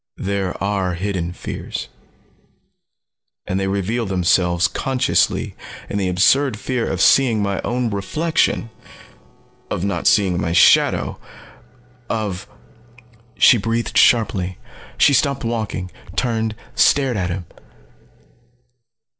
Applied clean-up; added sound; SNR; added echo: neural separator model SepFormer DNS4.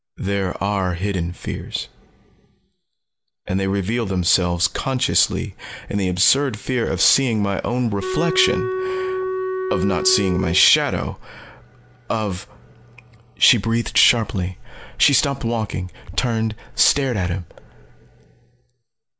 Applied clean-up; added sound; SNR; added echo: none; Wind instrument, woodwind instrument; 3 dB; none.